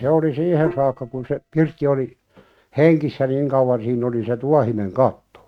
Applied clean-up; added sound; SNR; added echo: neural mask model RNNoise.